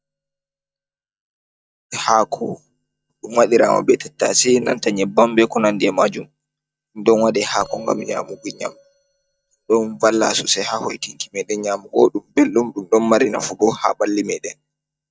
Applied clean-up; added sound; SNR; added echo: neural mask model DeepFilterNet 3.